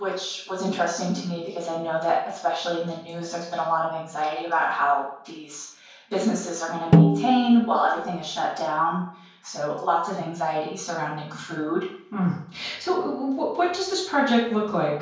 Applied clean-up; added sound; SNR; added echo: none; Snare drum; -4 dB; reverberation time 0.5 s.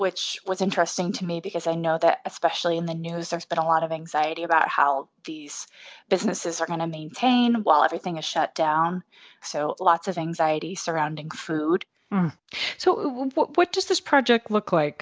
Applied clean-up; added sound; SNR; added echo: none; none; none; none.